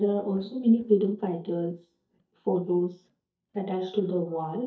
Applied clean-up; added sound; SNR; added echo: neural mask model DeepFilterNet 3.